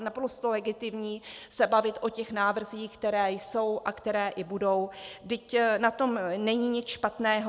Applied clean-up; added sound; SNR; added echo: none; none; none; none.